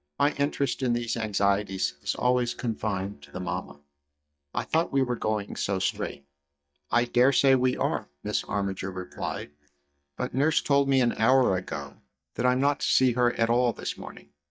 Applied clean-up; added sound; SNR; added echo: neural mask model DeepFilterNet 3.